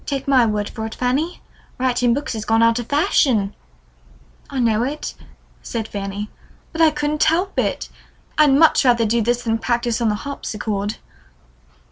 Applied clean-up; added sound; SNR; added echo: none; none; none; none.